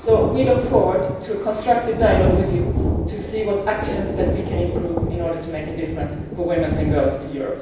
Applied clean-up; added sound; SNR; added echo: none; Thunder; 2 dB; reverberation time 0.9 s.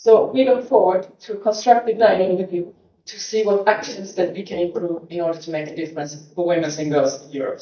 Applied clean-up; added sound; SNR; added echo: neural mask model DeepFilterNet 3.